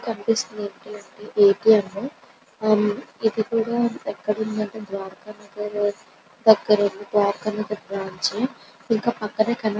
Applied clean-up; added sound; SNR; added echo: none; none; none; none.